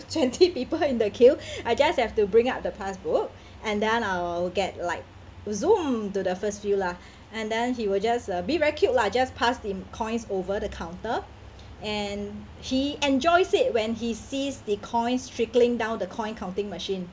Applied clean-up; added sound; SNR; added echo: none; none; none; none.